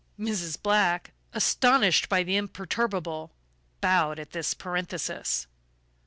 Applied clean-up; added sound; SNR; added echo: none; none; none; none.